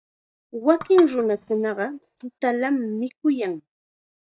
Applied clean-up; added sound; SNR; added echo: neural mask model DeepFilterNet 3.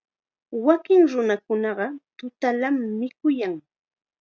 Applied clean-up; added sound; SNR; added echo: none; none; none; none.